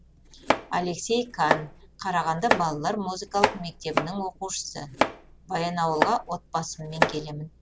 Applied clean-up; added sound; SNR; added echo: none; Domestic sounds, home sounds; 1 dB; none.